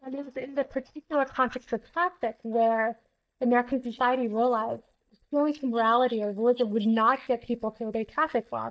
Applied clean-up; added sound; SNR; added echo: neural mask model DeepFilterNet 3.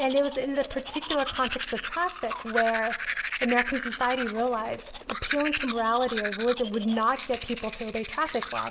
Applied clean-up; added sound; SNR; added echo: none; Domestic sounds, home sounds; 4 dB; reverberation time 0.9 s.